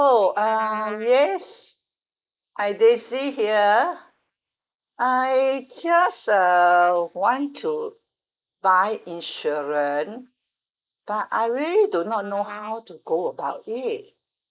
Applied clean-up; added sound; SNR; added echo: neural mask model Resemble Enhance denoiser.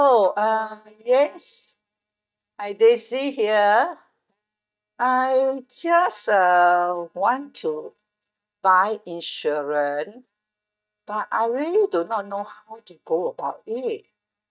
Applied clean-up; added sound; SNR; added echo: neural mask model DeepFilterNet 3.